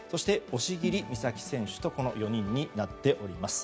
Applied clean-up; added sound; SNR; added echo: none; Organ; 9 dB; none.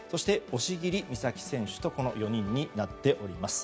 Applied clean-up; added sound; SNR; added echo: none; none; none; none.